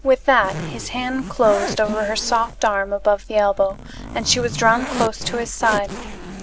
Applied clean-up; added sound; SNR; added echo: none; Zipper (clothing); 10 dB; none.